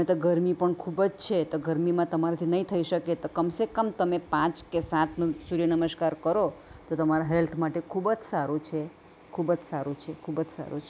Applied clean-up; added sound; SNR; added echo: none; none; none; none.